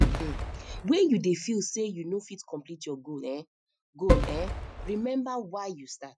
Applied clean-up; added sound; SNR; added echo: classical method Wiener filter.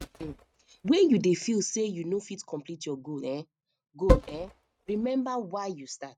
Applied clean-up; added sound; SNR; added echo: neural mask model RNNoise.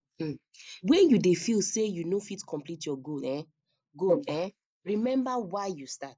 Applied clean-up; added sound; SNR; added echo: neural mask model Resemble Enhance denoiser.